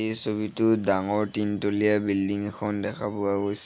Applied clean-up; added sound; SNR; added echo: none; none; none; none.